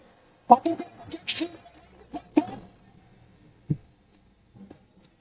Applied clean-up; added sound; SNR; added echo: neural mask model DeepFilterNet 3.